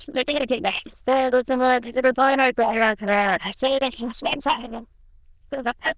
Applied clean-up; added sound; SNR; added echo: neural diffusion model UNIVERSE++.